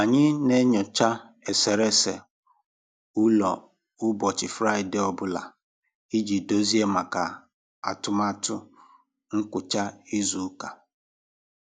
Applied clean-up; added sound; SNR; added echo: none; none; none; none.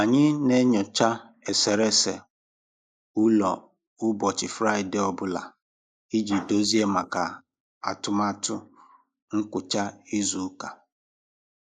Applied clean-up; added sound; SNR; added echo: neural mask model Resemble Enhance denoiser.